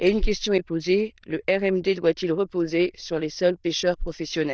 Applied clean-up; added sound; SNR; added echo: neural diffusion model UNIVERSE++.